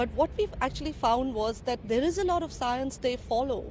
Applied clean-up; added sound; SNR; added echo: none; none; none; none.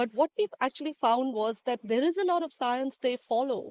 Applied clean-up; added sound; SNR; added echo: neural mask model Resemble Enhance denoiser.